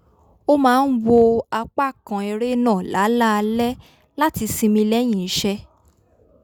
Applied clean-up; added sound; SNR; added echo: none; none; none; none.